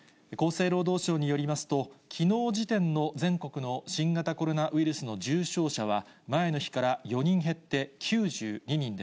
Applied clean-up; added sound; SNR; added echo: none; none; none; none.